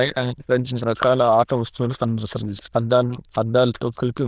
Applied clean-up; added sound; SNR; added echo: neural diffusion model UNIVERSE++.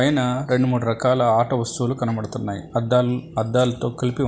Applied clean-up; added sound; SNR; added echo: none; none; none; none.